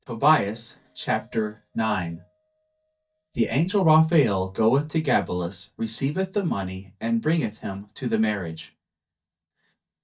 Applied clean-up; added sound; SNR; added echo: neural mask model DeepFilterNet 3.